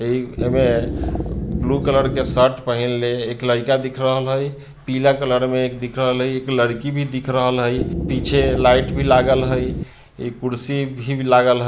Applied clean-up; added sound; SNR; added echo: none; Wind instrument, woodwind instrument; 4 dB; none.